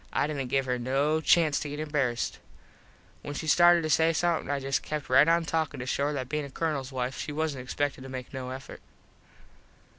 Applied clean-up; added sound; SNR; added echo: none; none; none; none.